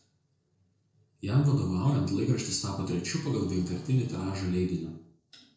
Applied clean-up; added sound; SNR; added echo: neural separator model SepFormer DNS4.